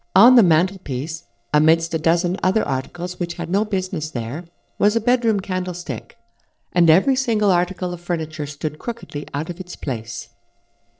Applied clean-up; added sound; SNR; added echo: neural separator model SepFormer DNS4.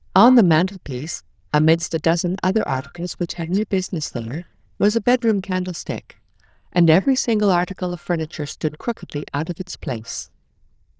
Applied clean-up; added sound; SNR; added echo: neural diffusion model UNIVERSE++.